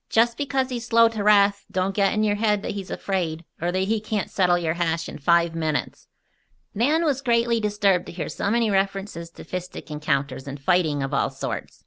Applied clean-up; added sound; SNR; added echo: none; none; none; none.